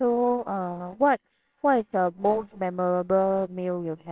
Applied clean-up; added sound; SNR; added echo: neural separator model SepFormer WHAMR!.